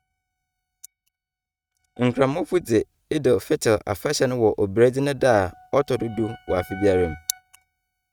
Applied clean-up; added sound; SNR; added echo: neural mask model RNNoise.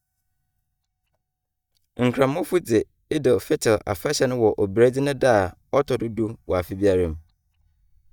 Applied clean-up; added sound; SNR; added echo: neural mask model DeepFilterNet 3.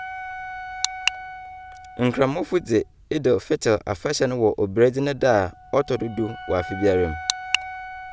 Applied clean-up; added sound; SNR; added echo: none; Wind instrument, woodwind instrument; 14 dB; none.